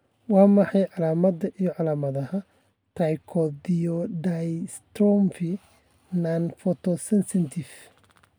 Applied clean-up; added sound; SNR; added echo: none; none; none; none.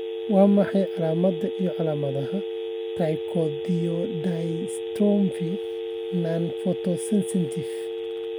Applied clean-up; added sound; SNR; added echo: none; Telephone; 5 dB; none.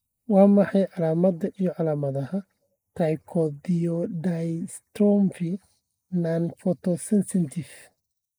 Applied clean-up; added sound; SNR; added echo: neural mask model Resemble Enhance denoiser.